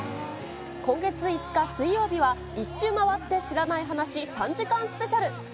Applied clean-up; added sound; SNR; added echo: none; none; none; none.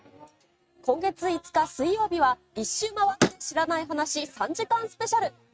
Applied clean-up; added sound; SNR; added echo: neural mask model RNNoise.